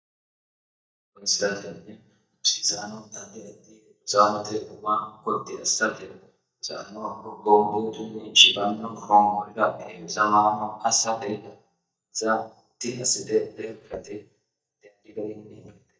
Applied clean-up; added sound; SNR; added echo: neural mask model DeepFilterNet 3.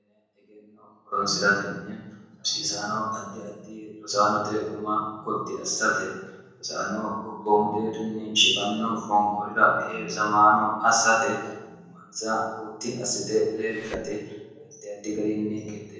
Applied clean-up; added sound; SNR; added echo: none; Thump, thud; 16 dB; reverberation time 1.1 s.